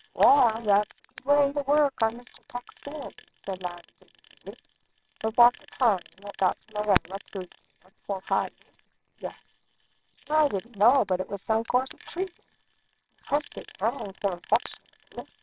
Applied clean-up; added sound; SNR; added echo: neural separator model SepFormer WHAMR!.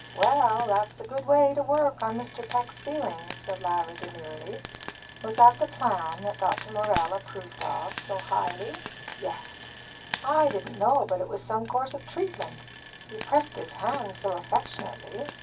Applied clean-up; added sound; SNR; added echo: none; Frying (food); 14 dB; reverberation time 0.4 s.